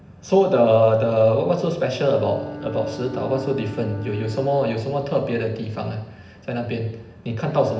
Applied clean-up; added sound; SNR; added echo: none; Bowed string instrument; 19 dB; reverberation time 0.8 s.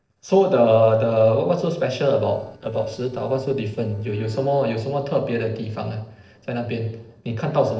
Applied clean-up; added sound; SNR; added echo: neural separator model SepFormer DNS4.